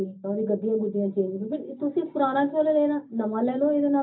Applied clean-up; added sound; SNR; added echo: none; none; none; reverberation time 0.4 s.